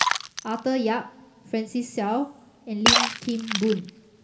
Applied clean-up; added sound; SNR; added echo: none; Shatter; 1 dB; reverberation time 1.9 s.